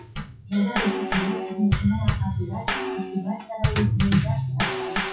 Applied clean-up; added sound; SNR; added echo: classical method WPE with log-MMSE.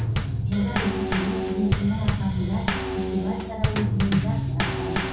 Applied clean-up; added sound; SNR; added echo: none; Bass drum / Snare drum / Drum kit; -2 dB; reverberation time 0.9 s.